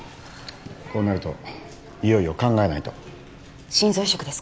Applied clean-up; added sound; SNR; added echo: none; none; none; none.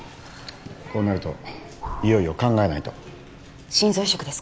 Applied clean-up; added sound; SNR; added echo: none; Breathing; 14 dB; none.